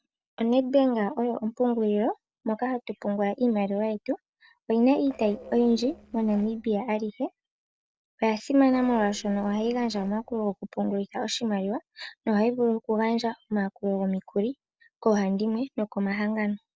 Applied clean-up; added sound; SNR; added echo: neural separator model SepFormer DNS4.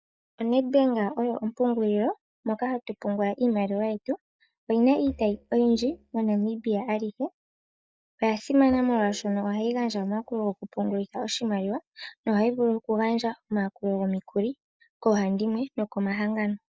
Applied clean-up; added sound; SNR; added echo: neural mask model DeepFilterNet 3.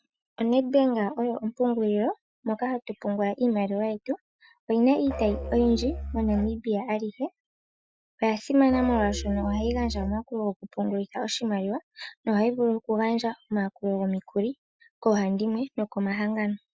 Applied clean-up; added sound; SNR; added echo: classical method Wiener filter.